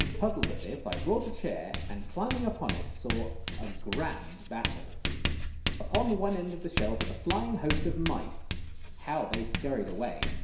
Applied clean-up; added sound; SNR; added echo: none; Writing; -1 dB; reverberation time 0.7 s.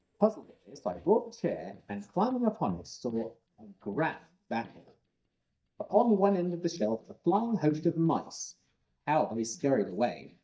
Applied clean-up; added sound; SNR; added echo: neural mask model DeepFilterNet 3.